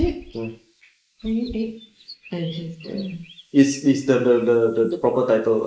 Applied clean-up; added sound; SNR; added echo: neural mask model Resemble Enhance denoiser.